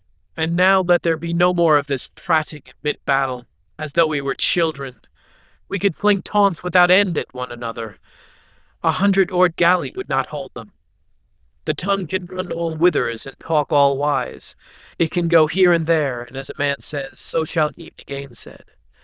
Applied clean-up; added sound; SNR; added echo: neural diffusion model UNIVERSE++.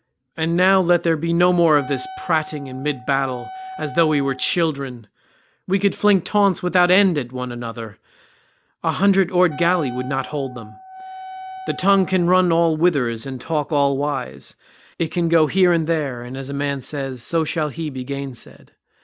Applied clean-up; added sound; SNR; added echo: none; Wind instrument, woodwind instrument; 15 dB; none.